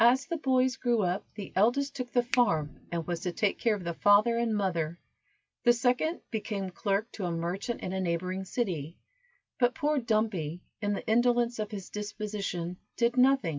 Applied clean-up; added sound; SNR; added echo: none; Finger snapping; 9 dB; none.